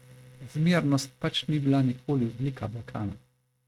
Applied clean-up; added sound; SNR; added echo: neural mask model RNNoise.